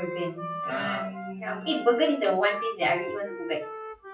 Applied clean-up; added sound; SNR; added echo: classical method WPE with log-MMSE.